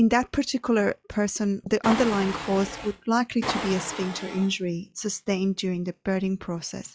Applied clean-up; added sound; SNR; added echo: classical method log-MMSE.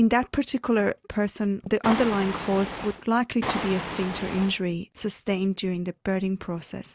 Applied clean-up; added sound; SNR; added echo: none; Waves, surf; 7 dB; none.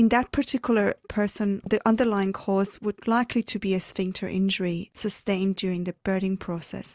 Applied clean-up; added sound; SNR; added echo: none; none; none; none.